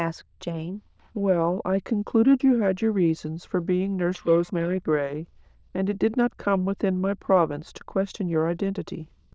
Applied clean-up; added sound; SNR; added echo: neural diffusion model UNIVERSE++.